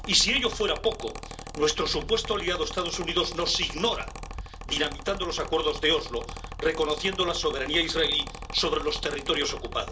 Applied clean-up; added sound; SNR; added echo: none; Mechanical fan; 10 dB; reverberation time 0.2 s.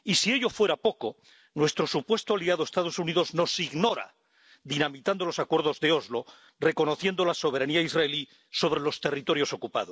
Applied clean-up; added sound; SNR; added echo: none; none; none; none.